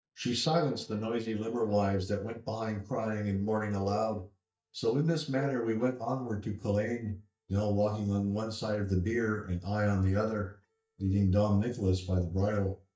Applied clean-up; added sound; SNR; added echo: neural mask model DeepFilterNet 3.